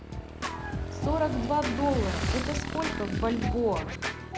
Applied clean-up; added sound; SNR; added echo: none; Scratching (performance technique) + Motorcycle / Engine; 1 dB; none.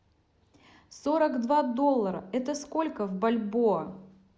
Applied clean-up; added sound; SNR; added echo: none; none; none; none.